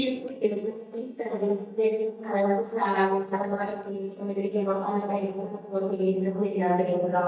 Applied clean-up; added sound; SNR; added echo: neural mask model DeepFilterNet 3.